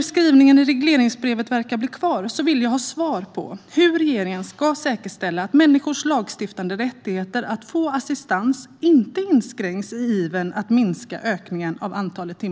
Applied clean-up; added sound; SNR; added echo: none; none; none; none.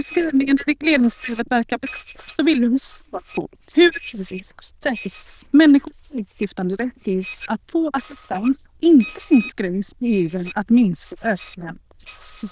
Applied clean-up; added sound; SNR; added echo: neural diffusion model UNIVERSE++.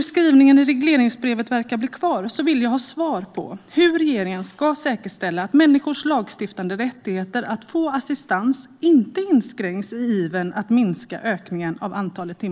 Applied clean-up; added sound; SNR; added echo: neural mask model Resemble Enhance denoiser.